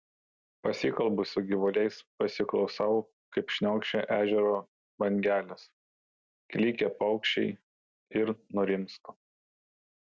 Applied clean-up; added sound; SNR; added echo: none; none; none; none.